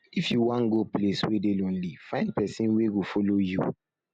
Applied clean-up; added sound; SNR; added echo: none; none; none; none.